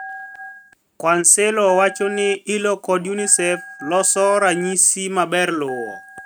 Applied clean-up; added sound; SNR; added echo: neural mask model RNNoise.